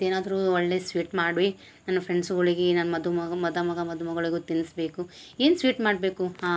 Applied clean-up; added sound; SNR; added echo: none; none; none; none.